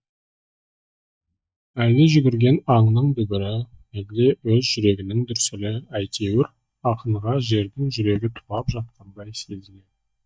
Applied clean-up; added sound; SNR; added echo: neural mask model DeepFilterNet 3.